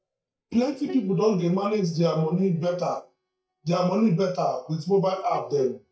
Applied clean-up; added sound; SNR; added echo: neural mask model DeepFilterNet 3.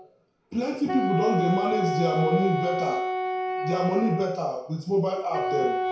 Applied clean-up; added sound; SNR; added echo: none; Wind instrument, woodwind instrument; 2 dB; reverberation time 0.6 s.